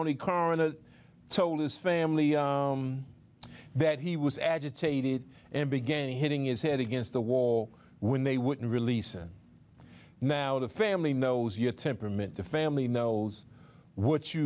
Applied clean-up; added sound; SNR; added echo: none; none; none; none.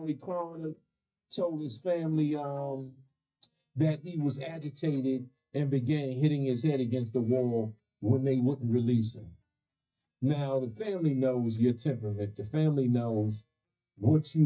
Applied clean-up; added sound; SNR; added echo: neural mask model DeepFilterNet 3.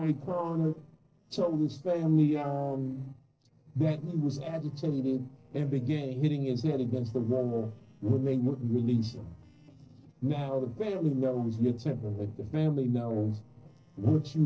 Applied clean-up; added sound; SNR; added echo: neural separator model SepFormer DNS4.